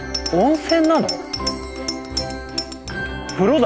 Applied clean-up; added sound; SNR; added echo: none; Bicycle bell; 11 dB; none.